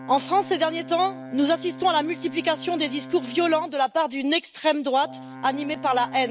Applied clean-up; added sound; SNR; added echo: none; Brass instrument; 15 dB; none.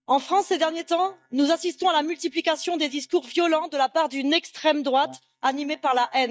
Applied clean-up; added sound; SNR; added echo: neural mask model DeepFilterNet 3.